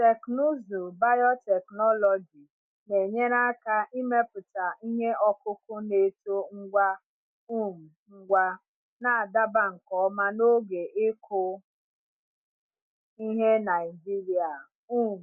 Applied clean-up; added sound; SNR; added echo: none; none; none; none.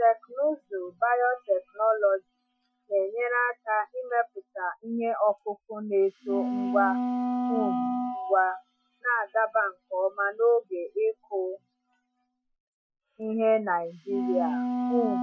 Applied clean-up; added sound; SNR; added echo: classical method Wiener filter.